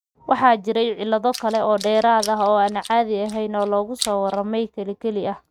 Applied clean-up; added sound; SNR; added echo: neural mask model RNNoise.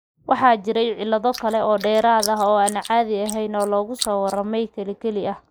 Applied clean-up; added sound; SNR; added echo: neural mask model Resemble Enhance denoiser.